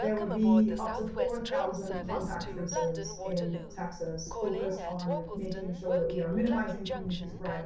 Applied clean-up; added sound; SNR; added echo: none; Train; 6 dB; reverberation time 0.6 s.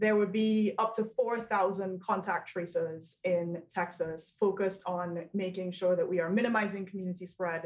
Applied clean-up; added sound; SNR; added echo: none; none; none; none.